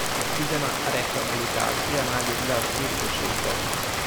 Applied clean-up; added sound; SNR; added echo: none; Rain; -4 dB; none.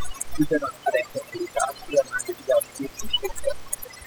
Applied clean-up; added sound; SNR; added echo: classical method spectral subtraction.